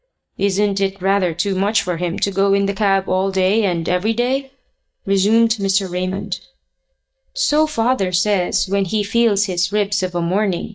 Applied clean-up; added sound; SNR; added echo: neural mask model DeepFilterNet 3.